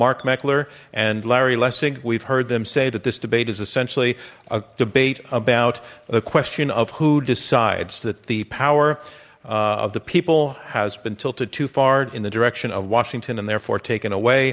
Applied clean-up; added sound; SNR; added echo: none; none; none; none.